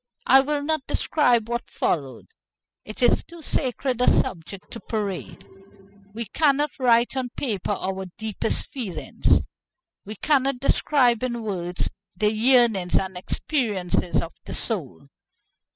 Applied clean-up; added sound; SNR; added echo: classical method spectral subtraction.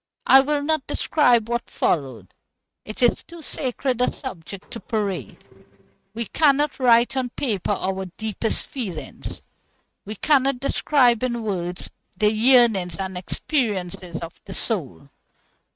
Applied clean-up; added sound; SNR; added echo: neural mask model RNNoise.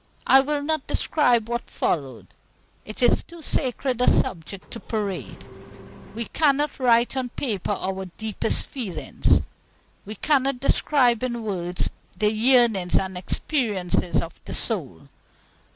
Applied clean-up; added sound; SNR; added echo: none; Engine; 19 dB; none.